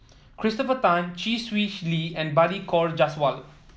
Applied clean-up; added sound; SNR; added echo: none; none; none; none.